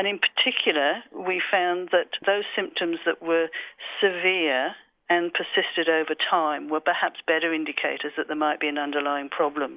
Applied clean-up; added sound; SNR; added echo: none; none; none; none.